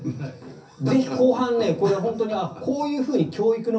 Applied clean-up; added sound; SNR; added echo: none; none; none; reverberation time 0.3 s.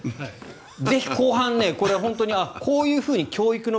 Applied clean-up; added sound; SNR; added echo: none; none; none; none.